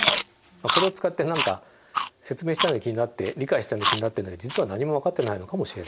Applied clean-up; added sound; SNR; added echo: none; Chewing, mastication; 3 dB; none.